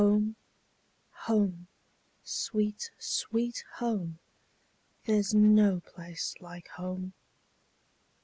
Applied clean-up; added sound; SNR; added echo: none; none; none; none.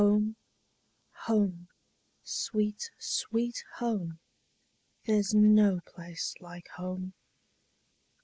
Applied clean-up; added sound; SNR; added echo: neural mask model Resemble Enhance denoiser.